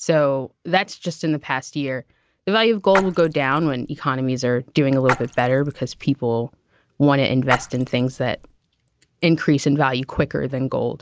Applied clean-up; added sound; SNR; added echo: none; Splash, splatter; 9 dB; none.